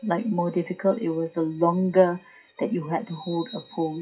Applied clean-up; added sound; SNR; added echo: classical method WPE with log-MMSE.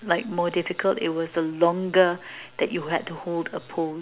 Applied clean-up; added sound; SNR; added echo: none; none; none; none.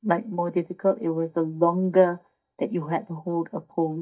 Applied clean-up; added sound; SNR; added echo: neural mask model DeepFilterNet 3.